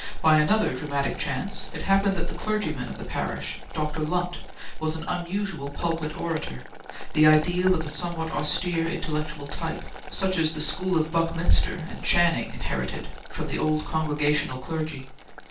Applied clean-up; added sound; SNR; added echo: none; Boiling; 18 dB; reverberation time 0.3 s.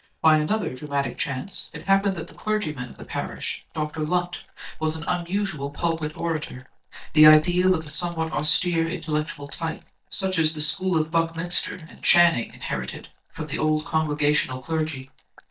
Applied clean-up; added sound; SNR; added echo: neural mask model DeepFilterNet 3.